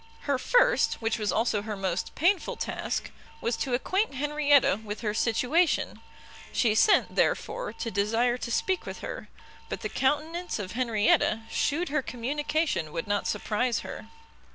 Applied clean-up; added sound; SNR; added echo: none; Alarm; 18 dB; none.